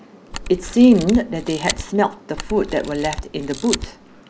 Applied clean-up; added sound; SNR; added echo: none; Camera; 12 dB; none.